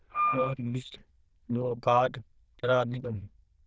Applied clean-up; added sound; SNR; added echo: neural diffusion model UNIVERSE++.